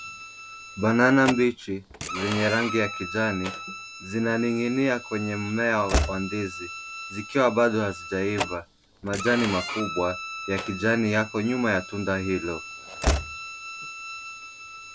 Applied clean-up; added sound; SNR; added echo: none; Slam / Train + Bowed string instrument; 7 dB; none.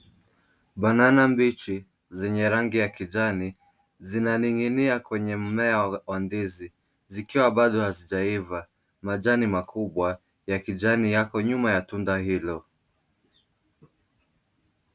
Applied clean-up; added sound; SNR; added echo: none; none; none; none.